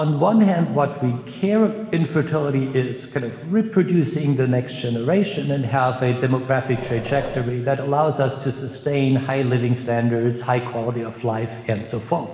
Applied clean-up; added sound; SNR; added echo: none; Growling; 12 dB; reverberation time 2.4 s.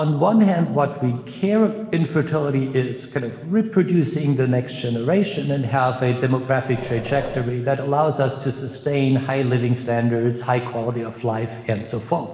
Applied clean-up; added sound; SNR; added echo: neural separator model SepFormer DNS4.